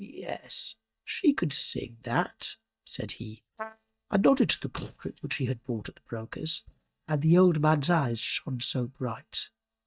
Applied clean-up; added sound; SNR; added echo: neural mask model DeepFilterNet 3.